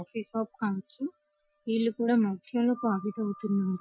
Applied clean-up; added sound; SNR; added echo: classical method Wiener filter.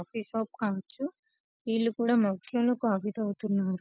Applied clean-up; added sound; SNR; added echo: none; none; none; none.